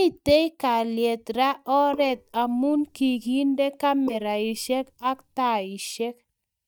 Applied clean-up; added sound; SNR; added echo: neural mask model DeepFilterNet 3.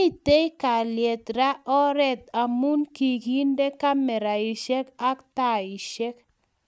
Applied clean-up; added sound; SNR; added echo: none; none; none; none.